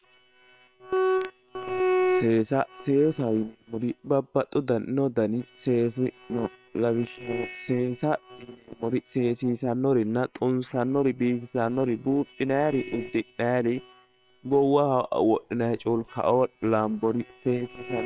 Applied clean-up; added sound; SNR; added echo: neural separator model SepFormer WHAM!.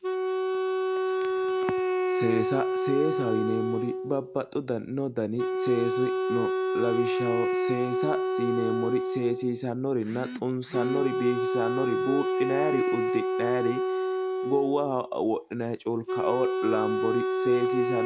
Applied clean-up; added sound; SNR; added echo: none; Wind instrument, woodwind instrument; -1 dB; none.